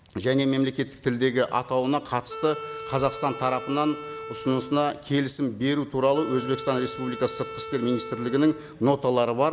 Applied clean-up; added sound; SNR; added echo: none; Wind instrument, woodwind instrument; 12 dB; none.